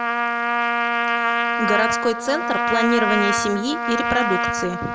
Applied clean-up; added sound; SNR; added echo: none; Trumpet; -3 dB; none.